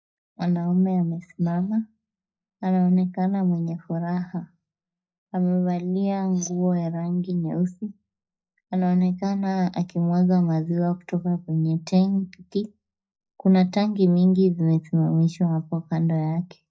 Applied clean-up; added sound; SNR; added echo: neural mask model DeepFilterNet 3.